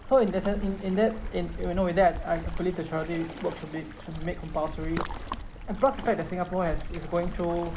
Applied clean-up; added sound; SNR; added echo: none; Waves, surf; 7 dB; none.